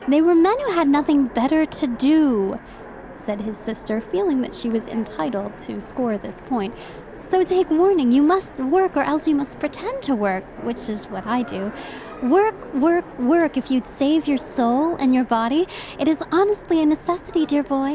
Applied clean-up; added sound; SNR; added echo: none; Train; 17 dB; none.